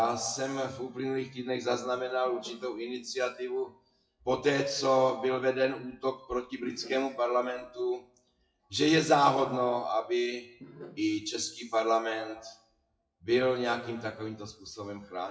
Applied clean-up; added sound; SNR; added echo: classical method WPE with log-MMSE.